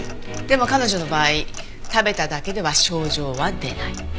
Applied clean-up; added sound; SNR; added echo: none; Clock; 8 dB; none.